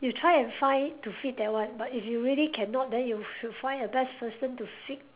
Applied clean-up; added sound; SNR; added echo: none; none; none; none.